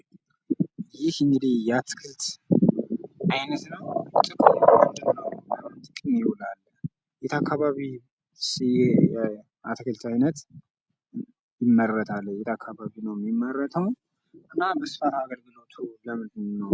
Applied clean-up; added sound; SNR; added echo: none; none; none; none.